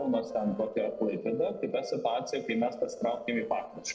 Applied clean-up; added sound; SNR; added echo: neural separator model SepFormer DNS4.